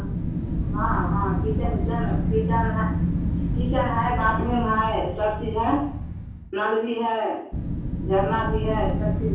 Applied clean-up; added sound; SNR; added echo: none; Wind; -1 dB; reverberation time 0.6 s.